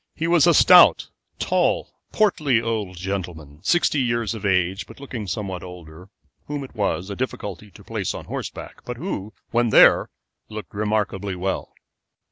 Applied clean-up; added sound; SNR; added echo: none; none; none; none.